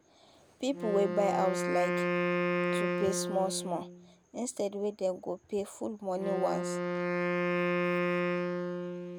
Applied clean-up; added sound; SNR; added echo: none; Wind instrument, woodwind instrument; -1 dB; none.